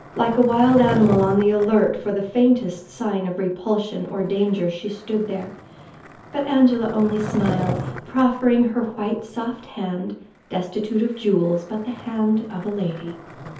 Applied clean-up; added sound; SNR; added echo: none; Skateboard; 13 dB; reverberation time 0.5 s.